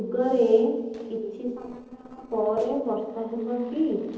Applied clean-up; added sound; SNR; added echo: neural separator model SepFormer DNS4.